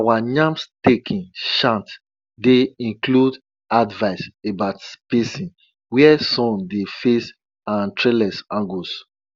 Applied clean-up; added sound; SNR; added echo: none; none; none; none.